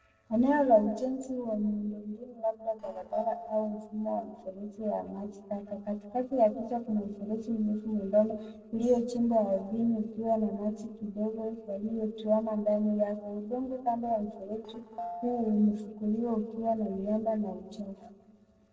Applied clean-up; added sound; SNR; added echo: neural separator model SepFormer DNS4.